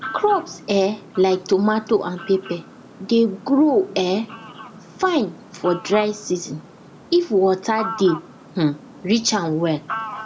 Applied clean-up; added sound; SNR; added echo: none; Fowl; 15 dB; none.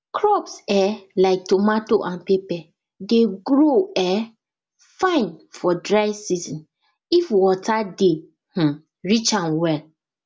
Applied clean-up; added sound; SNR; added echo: none; none; none; none.